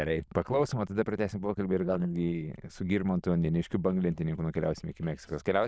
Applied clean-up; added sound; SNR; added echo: neural diffusion model UNIVERSE++.